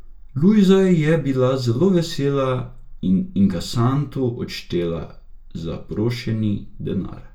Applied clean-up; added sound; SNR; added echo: none; none; none; reverberation time 0.2 s.